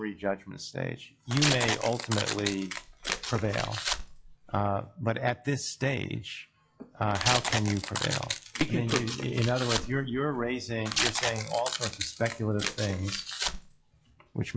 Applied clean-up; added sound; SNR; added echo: classical method log-MMSE.